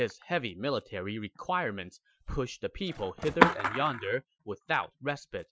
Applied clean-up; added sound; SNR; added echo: classical method Wiener filter.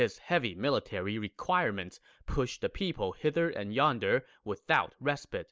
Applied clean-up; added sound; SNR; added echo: none; none; none; none.